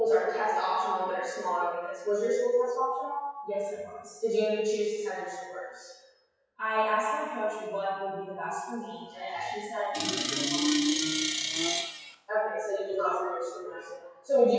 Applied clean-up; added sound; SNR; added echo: classical method WPE with log-MMSE.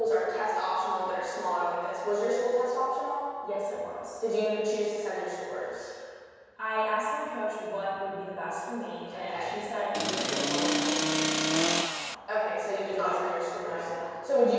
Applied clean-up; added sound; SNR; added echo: none; Accelerating, revving, vroom; -3 dB; reverberation time 1.9 s.